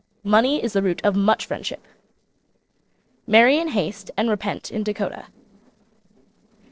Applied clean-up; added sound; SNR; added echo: neural separator model SepFormer DNS4.